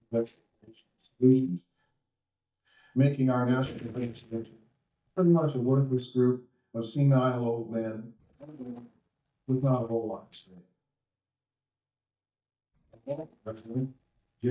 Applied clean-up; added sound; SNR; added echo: neural mask model DeepFilterNet 3.